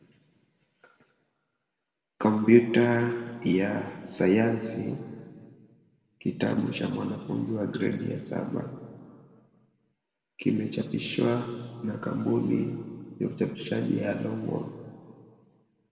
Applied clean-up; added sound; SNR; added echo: none; none; none; reverberation time 1.7 s.